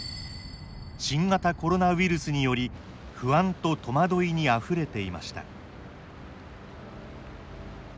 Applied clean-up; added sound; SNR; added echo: none; none; none; none.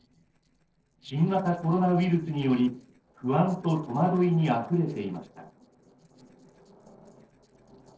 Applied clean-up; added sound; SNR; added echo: neural separator model SepFormer DNS4.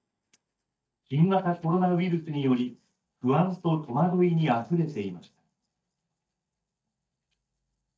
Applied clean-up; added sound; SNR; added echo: neural mask model DeepFilterNet 3.